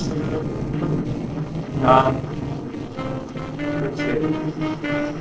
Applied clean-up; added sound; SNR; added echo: neural separator model SepFormer DNS4.